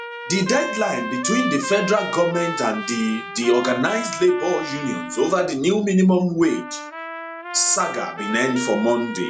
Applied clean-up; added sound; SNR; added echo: none; Trumpet; 9 dB; none.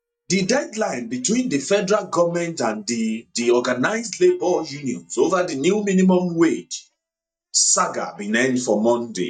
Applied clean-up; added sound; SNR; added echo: neural mask model DeepFilterNet 3.